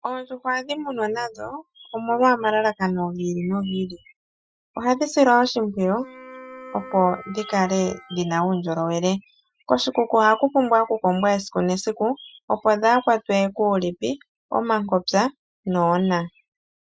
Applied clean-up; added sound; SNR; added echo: classical method Wiener filter.